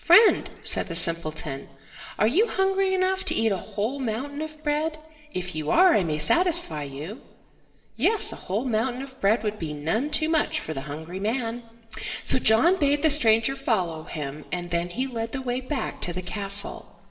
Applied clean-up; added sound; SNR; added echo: none; none; none; reverberation time 2.4 s.